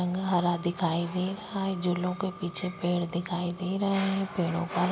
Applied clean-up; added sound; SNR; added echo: none; none; none; none.